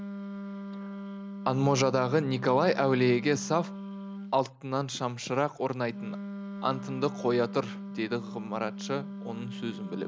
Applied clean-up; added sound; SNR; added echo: none; Wind instrument, woodwind instrument; 10 dB; none.